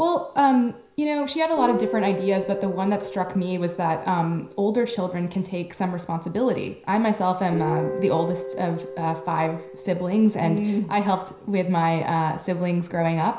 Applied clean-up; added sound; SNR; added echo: none; Guitar; 12 dB; reverberation time 0.5 s.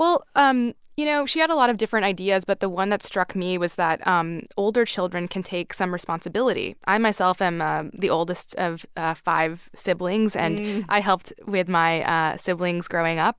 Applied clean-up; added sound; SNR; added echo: none; none; none; none.